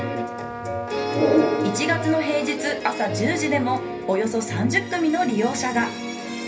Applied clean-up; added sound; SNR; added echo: none; Trumpet; 13 dB; reverberation time 0.3 s.